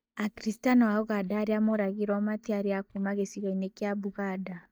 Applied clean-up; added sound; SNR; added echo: neural mask model DeepFilterNet 3.